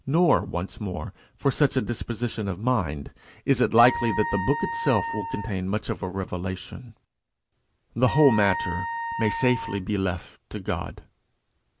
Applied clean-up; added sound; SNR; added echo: none; Wind instrument, woodwind instrument; 5 dB; none.